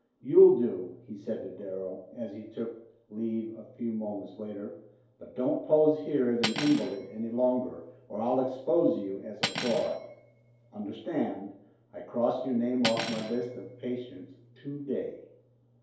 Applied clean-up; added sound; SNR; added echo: none; Cutlery, silverware; 9 dB; reverberation time 2.4 s.